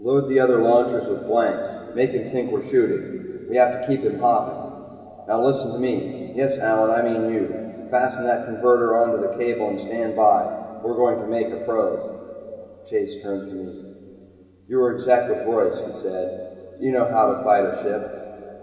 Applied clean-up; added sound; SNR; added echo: none; none; none; reverberation time 2.7 s.